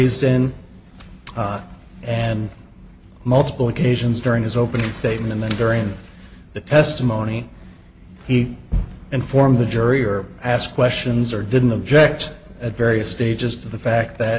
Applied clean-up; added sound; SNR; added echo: none; none; none; none.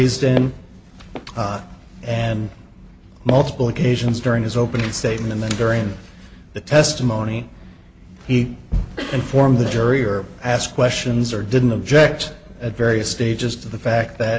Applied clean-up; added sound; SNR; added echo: none; Walk, footsteps + Cough; 14 dB; none.